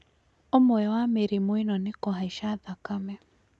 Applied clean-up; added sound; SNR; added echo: none; none; none; none.